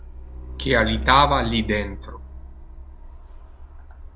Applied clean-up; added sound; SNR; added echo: none; Truck; 8 dB; none.